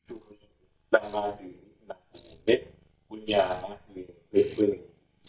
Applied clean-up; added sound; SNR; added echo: neural mask model DeepFilterNet 3.